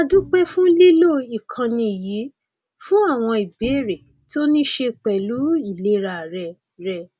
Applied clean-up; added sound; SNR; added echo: none; Bowed string instrument; 20 dB; none.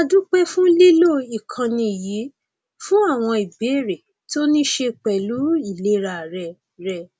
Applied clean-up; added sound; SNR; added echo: none; none; none; none.